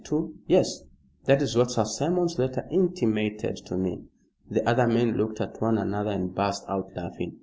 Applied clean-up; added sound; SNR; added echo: none; none; none; none.